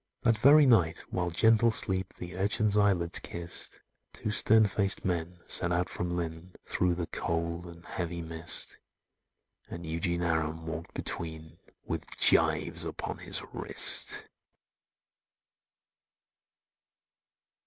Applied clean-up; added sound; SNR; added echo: none; none; none; none.